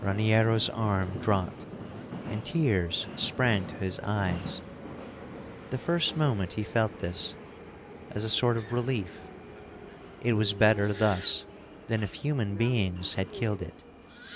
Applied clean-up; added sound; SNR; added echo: none; Subway, metro, underground; 12 dB; none.